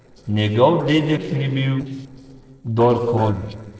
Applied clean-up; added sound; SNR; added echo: neural separator model SepFormer DNS4.